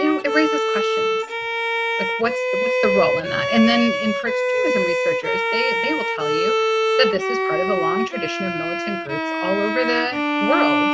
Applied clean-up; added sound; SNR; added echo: none; Bowed string instrument; -3 dB; none.